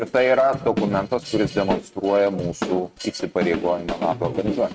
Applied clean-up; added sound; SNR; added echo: neural mask model RNNoise.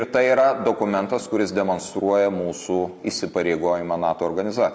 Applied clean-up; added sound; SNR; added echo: none; none; none; none.